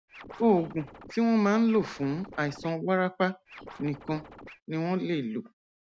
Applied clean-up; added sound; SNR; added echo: none; Scratching (performance technique); 18 dB; none.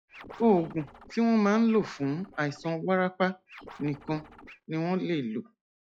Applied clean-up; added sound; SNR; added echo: classical method log-MMSE.